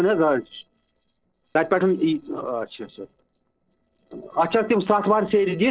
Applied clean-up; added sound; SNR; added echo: neural separator model SepFormer DNS4.